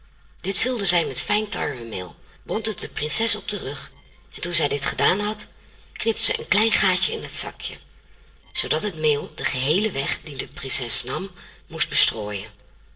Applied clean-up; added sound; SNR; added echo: neural separator model SepFormer DNS4.